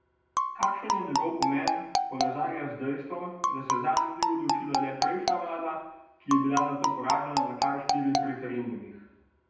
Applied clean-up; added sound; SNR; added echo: none; Marimba, xylophone; -2 dB; reverberation time 0.9 s.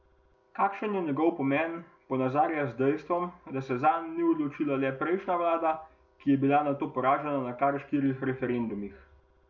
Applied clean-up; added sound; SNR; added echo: none; none; none; none.